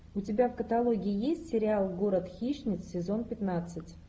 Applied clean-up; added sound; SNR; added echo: none; none; none; none.